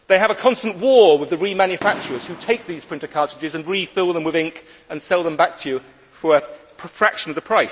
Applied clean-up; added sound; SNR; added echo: none; Fireworks; 18 dB; none.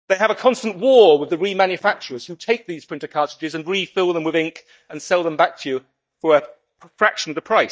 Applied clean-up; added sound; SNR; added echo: neural mask model DeepFilterNet 3.